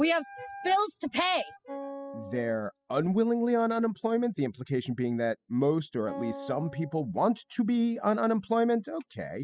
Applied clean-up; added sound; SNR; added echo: classical method spectral subtraction.